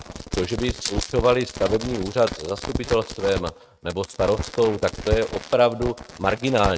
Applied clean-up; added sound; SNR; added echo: neural mask model RNNoise.